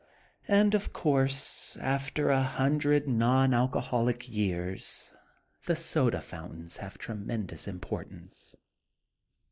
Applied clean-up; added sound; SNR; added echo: neural mask model Resemble Enhance denoiser.